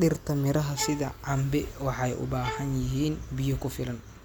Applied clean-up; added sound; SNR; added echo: none; Bowed string instrument; 13 dB; none.